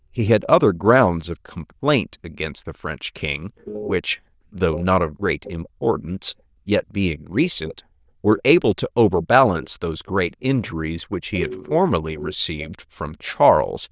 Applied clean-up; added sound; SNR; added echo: neural diffusion model UNIVERSE++.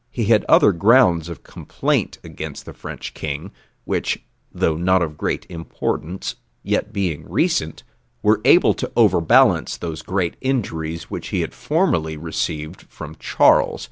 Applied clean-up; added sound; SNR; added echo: none; none; none; none.